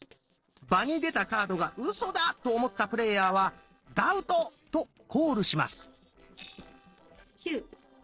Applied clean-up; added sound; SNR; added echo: neural separator model SepFormer DNS4.